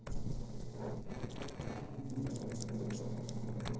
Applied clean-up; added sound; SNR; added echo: neural separator model SepFormer DNS4.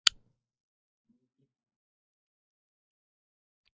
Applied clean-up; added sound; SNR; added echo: neural mask model DeepFilterNet 3.